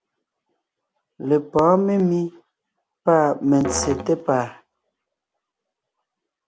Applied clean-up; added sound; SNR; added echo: none; Musical instrument; 11 dB; none.